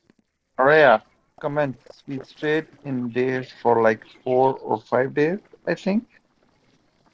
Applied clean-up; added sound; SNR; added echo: neural separator model SepFormer DNS4.